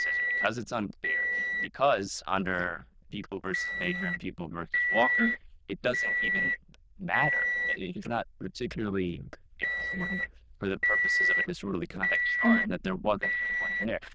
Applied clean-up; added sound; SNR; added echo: neural diffusion model UNIVERSE++.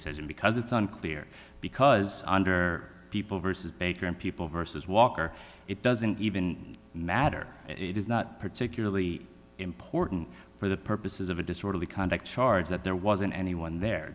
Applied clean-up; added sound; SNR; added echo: none; none; none; none.